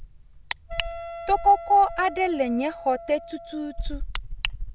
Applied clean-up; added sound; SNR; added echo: none; Insect + Wind instrument, woodwind instrument; 9 dB; none.